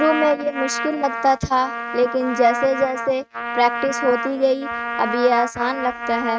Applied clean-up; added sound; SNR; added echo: neural mask model RNNoise.